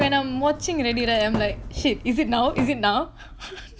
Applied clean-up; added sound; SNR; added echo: none; Thump, thud + Trickle, dribble / Chirp, tweet; 10 dB; none.